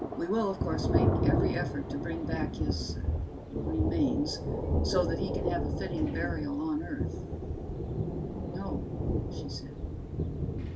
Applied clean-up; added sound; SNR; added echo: none; Thunder; -4 dB; reverberation time 0.2 s.